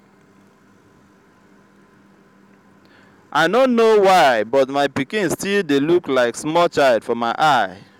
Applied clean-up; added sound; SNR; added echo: none; none; none; none.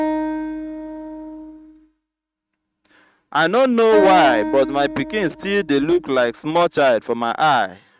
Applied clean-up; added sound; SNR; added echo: neural mask model RNNoise.